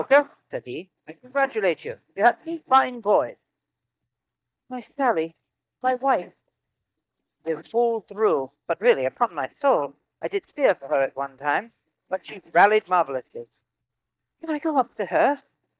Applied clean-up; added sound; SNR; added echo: neural mask model DeepFilterNet 3.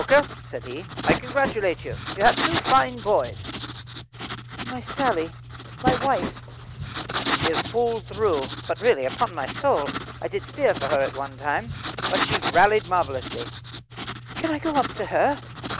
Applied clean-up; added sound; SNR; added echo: none; Writing + Train; 6 dB; none.